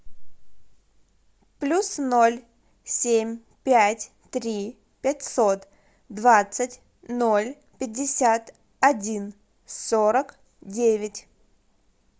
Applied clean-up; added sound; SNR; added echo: none; none; none; none.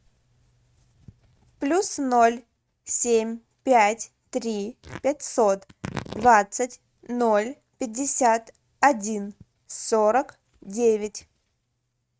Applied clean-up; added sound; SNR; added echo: neural mask model RNNoise.